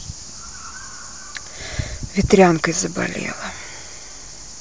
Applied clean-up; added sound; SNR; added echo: none; none; none; none.